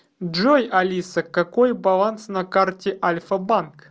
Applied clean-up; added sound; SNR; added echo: none; none; none; none.